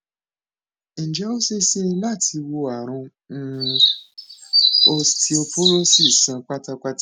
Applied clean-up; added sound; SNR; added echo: none; Chirp, tweet; -4 dB; none.